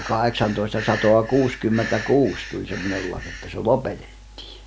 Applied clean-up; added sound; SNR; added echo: none; Breathing; 13 dB; none.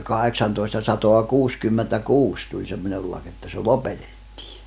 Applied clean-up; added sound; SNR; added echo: none; none; none; none.